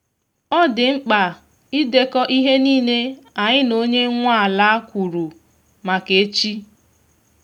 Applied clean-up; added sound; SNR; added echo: none; none; none; none.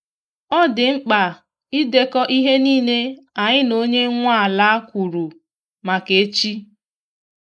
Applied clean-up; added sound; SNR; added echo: neural mask model Resemble Enhance denoiser.